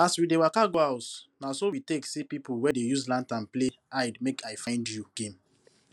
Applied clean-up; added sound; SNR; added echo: none; none; none; none.